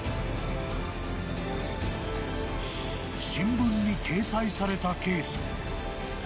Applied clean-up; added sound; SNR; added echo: none; Slam; 17 dB; none.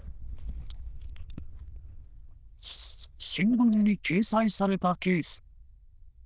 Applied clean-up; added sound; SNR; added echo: neural diffusion model UNIVERSE++.